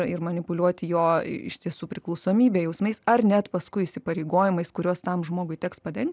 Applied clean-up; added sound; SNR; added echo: none; none; none; none.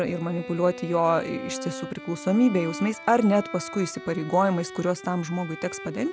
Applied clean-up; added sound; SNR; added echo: none; Bowed string instrument; 13 dB; none.